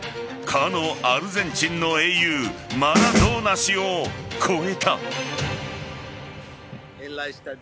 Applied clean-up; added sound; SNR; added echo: none; Snare drum; -2 dB; none.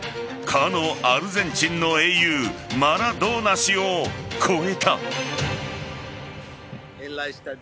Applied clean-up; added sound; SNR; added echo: none; none; none; none.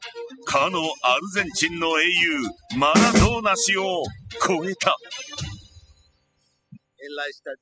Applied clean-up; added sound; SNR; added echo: classical method spectral subtraction.